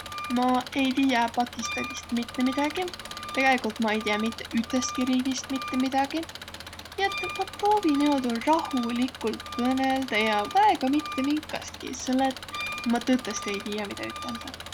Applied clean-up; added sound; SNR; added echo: none; Engine + Wind instrument, woodwind instrument; 11 dB; none.